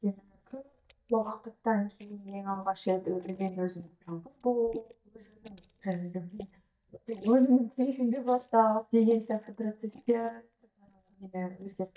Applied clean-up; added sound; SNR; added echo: neural mask model DeepFilterNet 3.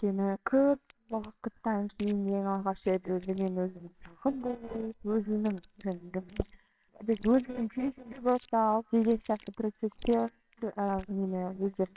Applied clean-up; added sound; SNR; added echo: neural separator model SepFormer WHAMR!.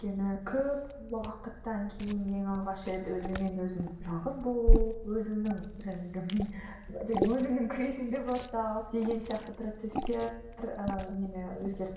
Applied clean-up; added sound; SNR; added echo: none; Liquid; 1 dB; reverberation time 1.0 s.